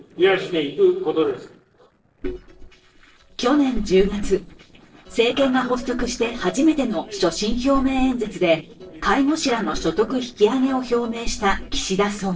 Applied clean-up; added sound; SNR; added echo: neural separator model SepFormer DNS4.